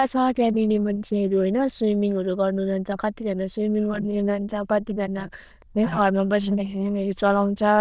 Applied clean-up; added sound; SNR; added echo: neural diffusion model UNIVERSE++.